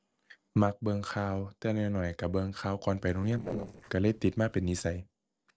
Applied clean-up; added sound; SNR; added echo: neural separator model SepFormer DNS4.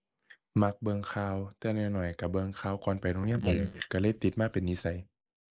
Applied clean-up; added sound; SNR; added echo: neural mask model Resemble Enhance denoiser.